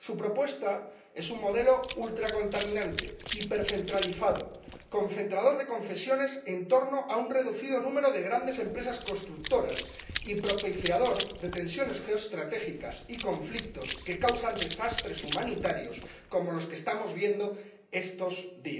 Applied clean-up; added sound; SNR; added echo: none; Run; 5 dB; reverberation time 0.6 s.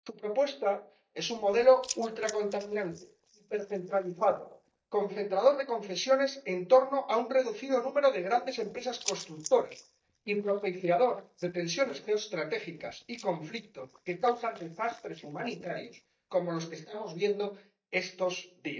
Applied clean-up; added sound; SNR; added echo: neural mask model DeepFilterNet 3.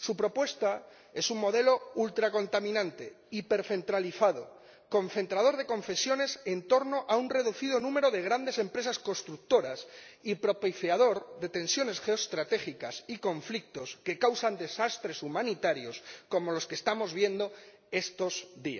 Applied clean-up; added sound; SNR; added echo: none; none; none; none.